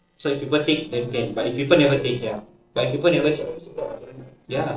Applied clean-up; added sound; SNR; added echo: neural separator model SepFormer DNS4.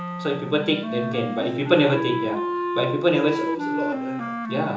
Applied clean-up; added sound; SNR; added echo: none; Wind instrument, woodwind instrument; 4 dB; reverberation time 0.6 s.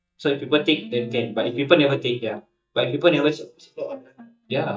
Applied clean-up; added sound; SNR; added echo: neural mask model DeepFilterNet 3.